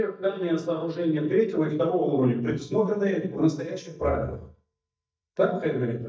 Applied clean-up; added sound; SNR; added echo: neural mask model DeepFilterNet 3.